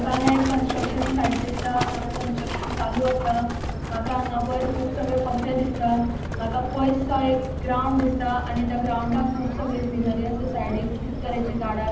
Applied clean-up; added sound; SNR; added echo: none; Livestock, farm animals, working animals; 4 dB; reverberation time 0.8 s.